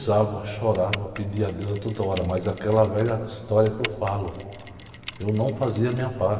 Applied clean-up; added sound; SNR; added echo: none; Mechanisms; 16 dB; reverberation time 1.9 s.